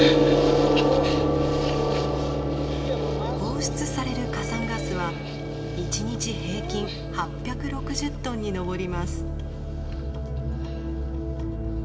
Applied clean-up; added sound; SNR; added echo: none; Gong; -3 dB; reverberation time 1.0 s.